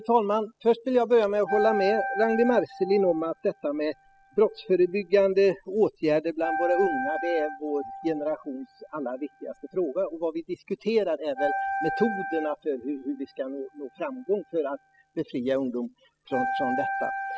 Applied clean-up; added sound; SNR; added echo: classical method spectral subtraction.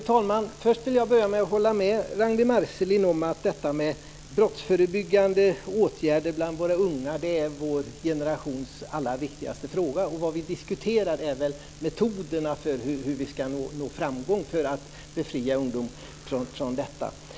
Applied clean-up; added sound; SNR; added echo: none; none; none; none.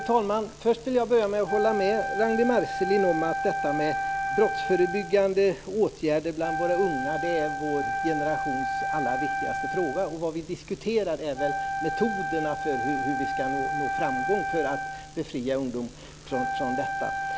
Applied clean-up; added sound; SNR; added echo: none; Wind instrument, woodwind instrument; 4 dB; none.